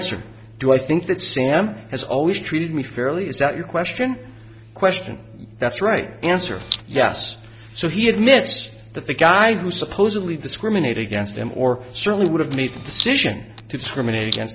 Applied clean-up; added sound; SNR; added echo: none; Camera; 11 dB; none.